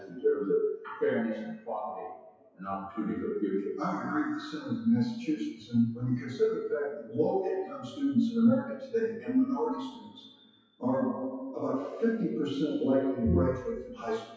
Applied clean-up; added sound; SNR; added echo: classical method WPE with log-MMSE.